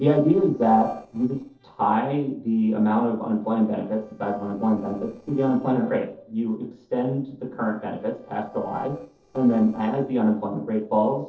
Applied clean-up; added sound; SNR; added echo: neural separator model SepFormer DNS4.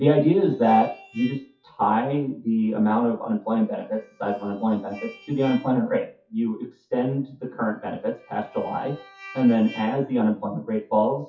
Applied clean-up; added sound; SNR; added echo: classical method WPE with log-MMSE.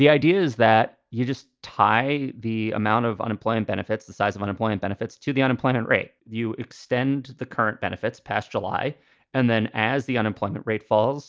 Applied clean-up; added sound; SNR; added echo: none; none; none; none.